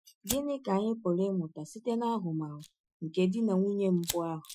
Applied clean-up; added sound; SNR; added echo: classical method Wiener filter.